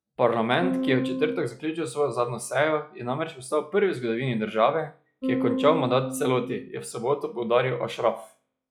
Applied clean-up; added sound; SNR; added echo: classical method log-MMSE.